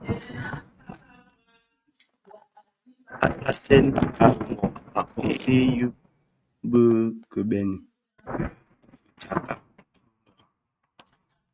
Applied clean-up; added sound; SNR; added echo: neural mask model RNNoise.